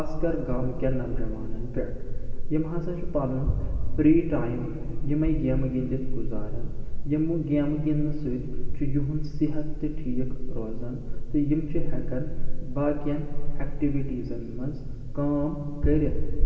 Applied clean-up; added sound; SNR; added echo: none; none; none; reverberation time 2.5 s.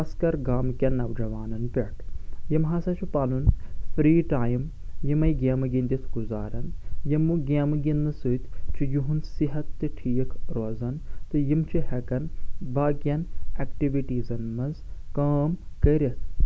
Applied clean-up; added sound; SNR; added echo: none; none; none; none.